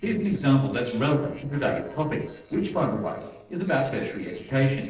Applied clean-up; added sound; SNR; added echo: neural separator model SepFormer DNS4.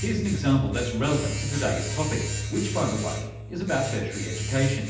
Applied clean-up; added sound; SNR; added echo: none; Domestic sounds, home sounds; 5 dB; reverberation time 0.8 s.